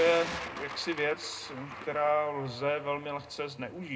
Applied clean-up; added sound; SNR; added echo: none; Thunder; 11 dB; reverberation time 0.2 s.